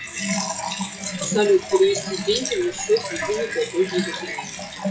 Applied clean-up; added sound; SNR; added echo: classical method WPE with log-MMSE.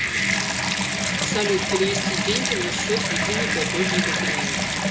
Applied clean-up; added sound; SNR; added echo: none; Bathtub (filling or washing) / Water tap, faucet; -5 dB; reverberation time 1.3 s.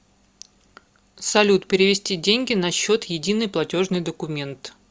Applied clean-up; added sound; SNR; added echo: none; none; none; none.